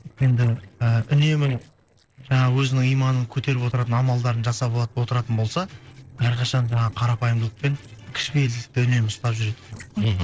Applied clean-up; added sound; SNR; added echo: neural separator model SepFormer DNS4.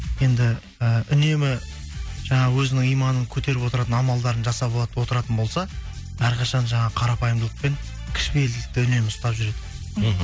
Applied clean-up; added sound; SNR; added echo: none; none; none; none.